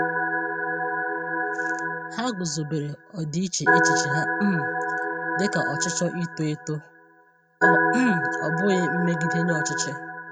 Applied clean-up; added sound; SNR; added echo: none; Organ; -2 dB; none.